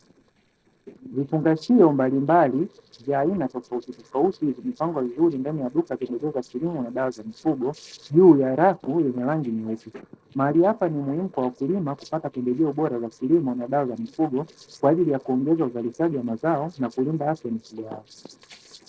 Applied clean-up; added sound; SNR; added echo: neural separator model SepFormer DNS4.